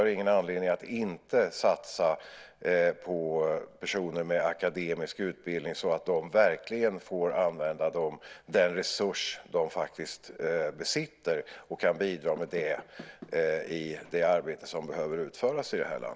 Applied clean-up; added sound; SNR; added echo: none; Knock / Wood; 19 dB; none.